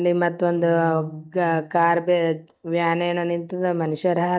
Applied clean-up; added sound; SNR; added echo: neural mask model DeepFilterNet 3.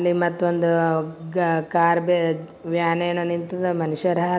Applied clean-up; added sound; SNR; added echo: none; none; none; none.